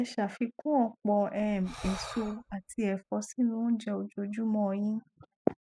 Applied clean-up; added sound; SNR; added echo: classical method spectral subtraction.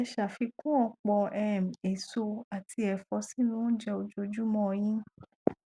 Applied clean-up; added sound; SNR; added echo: none; none; none; none.